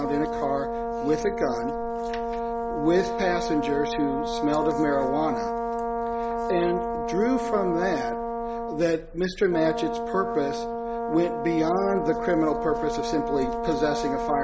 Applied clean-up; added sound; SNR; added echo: none; Brass instrument; 2 dB; none.